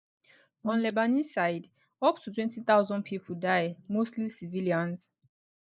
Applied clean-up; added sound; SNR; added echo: neural mask model Resemble Enhance denoiser.